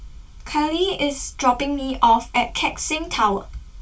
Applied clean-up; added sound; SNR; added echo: none; none; none; reverberation time 0.2 s.